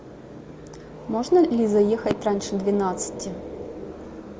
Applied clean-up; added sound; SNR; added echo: none; Fireworks; 14 dB; none.